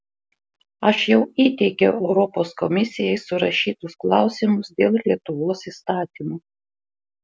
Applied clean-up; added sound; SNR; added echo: none; none; none; none.